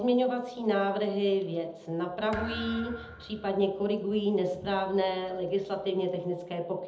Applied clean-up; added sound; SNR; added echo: none; Thump, thud; 14 dB; reverberation time 0.8 s.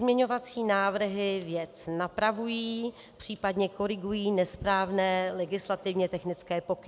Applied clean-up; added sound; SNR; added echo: none; none; none; none.